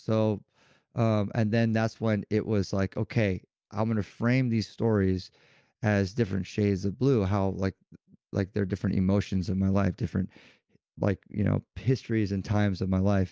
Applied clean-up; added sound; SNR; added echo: none; none; none; none.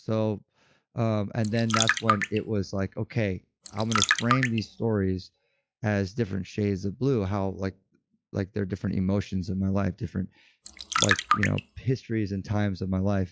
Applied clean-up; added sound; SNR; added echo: classical method log-MMSE.